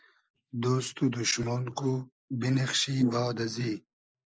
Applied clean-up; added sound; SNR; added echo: neural mask model Resemble Enhance denoiser.